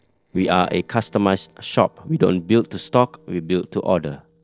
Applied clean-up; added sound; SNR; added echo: neural separator model SepFormer DNS4.